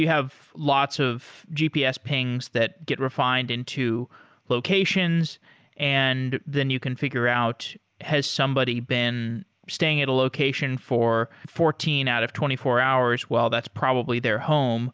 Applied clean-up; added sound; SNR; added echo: none; none; none; none.